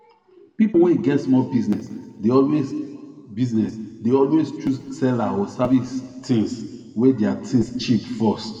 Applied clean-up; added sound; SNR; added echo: none; none; none; reverberation time 1.5 s.